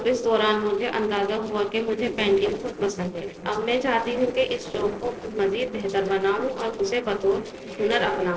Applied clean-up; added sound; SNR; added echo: neural separator model SepFormer DNS4.